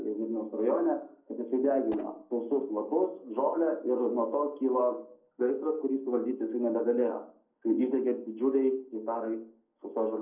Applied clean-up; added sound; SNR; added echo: neural separator model SepFormer DNS4.